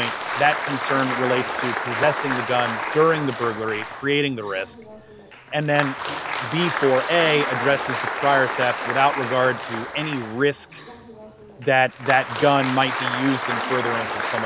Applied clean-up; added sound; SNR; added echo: none; Applause; 5 dB; none.